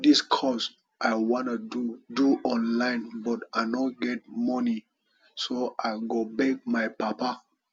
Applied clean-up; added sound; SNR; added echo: none; none; none; none.